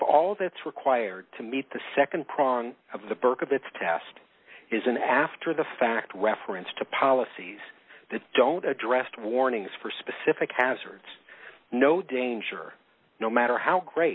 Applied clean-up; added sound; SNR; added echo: none; none; none; none.